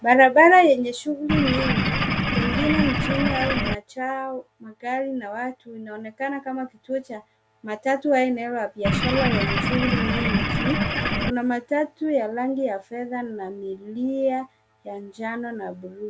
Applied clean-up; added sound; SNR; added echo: none; Engine / Boat, Water vehicle; -1 dB; none.